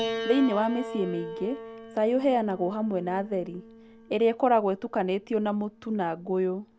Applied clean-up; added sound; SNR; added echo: none; Piano; 12 dB; none.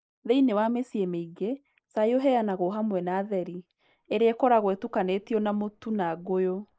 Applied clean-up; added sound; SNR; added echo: neural mask model Resemble Enhance denoiser.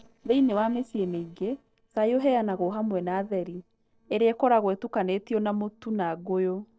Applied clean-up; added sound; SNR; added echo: neural separator model SepFormer DNS4.